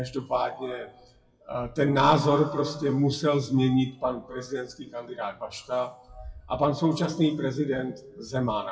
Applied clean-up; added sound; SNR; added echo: classical method WPE with log-MMSE.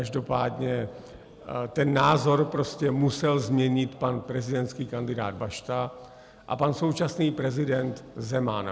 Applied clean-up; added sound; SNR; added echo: none; none; none; none.